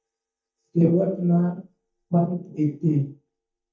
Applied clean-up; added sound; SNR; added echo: neural mask model DeepFilterNet 3.